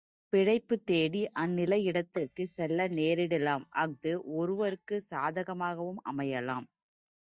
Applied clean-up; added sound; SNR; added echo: neural mask model DeepFilterNet 3.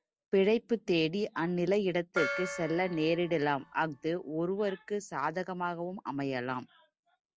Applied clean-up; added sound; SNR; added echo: none; Gong; 10 dB; none.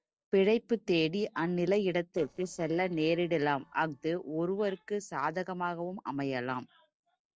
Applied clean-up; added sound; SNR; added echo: neural separator model SepFormer DNS4.